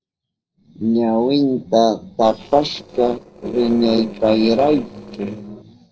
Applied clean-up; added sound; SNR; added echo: neural separator model SepFormer DNS4.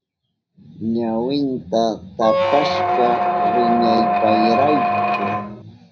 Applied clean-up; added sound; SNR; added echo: none; Squeak; -4 dB; reverberation time 0.5 s.